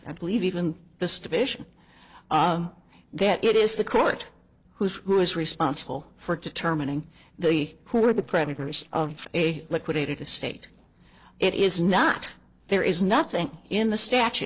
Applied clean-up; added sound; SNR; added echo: neural separator model SepFormer DNS4.